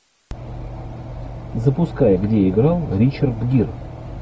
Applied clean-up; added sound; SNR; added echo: none; none; none; none.